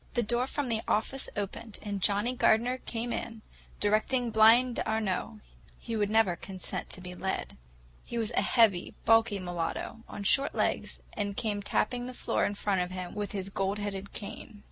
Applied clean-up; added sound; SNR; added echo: none; none; none; none.